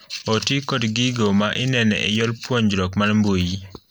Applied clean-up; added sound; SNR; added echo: none; none; none; none.